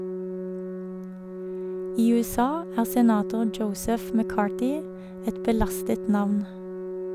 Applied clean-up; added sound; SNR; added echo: none; Organ; 7 dB; none.